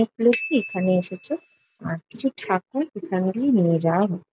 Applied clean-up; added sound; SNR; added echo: none; Bicycle bell; 6 dB; none.